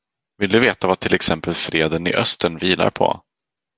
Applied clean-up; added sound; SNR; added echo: none; none; none; none.